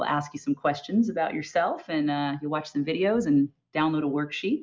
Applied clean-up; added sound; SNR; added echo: none; none; none; none.